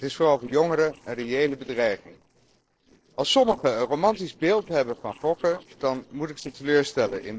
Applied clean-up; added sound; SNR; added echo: neural separator model SepFormer DNS4.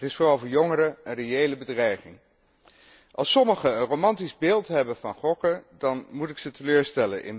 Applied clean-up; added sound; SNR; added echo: none; none; none; none.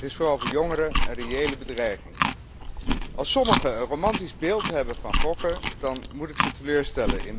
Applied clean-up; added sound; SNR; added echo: none; Chewing, mastication; 0 dB; none.